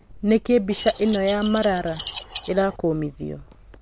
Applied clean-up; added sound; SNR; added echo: none; Keys jangling; 14 dB; none.